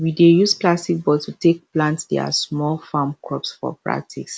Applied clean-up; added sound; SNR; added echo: none; none; none; none.